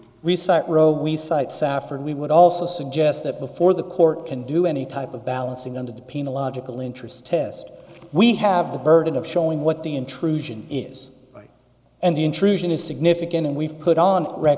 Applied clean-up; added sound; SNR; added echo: none; none; none; none.